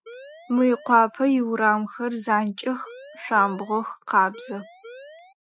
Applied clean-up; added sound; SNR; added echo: classical method Wiener filter.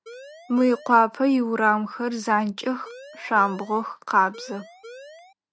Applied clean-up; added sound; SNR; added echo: none; Siren; 19 dB; none.